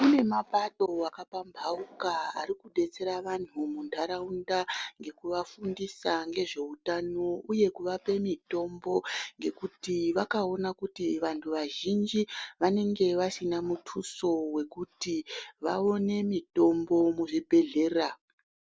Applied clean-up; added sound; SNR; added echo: none; none; none; none.